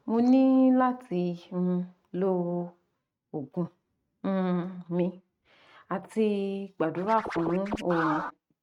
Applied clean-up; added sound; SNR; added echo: neural mask model RNNoise.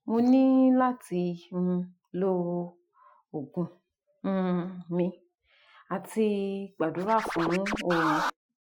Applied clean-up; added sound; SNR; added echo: classical method Wiener filter.